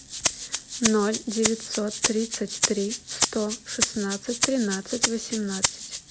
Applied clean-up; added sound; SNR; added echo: none; Rattle (instrument); 0 dB; none.